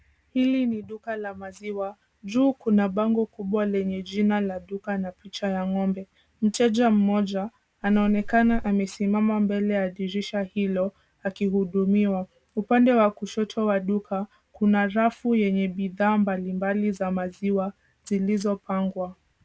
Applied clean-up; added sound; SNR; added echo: none; Wind; 8 dB; none.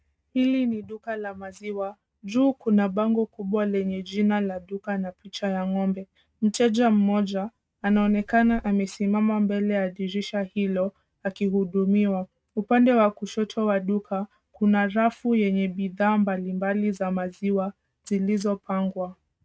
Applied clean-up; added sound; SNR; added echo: neural mask model RNNoise.